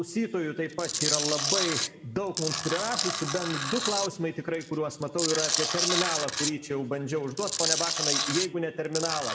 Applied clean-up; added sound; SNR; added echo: none; Tools; 0 dB; reverberation time 1.3 s.